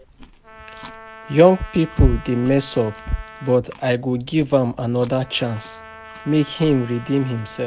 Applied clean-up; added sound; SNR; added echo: none; Chewing, mastication + Trumpet; 20 dB; none.